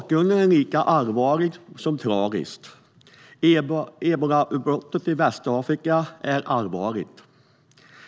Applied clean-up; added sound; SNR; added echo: none; none; none; none.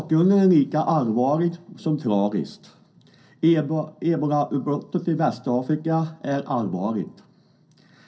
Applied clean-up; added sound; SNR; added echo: none; none; none; reverberation time 0.3 s.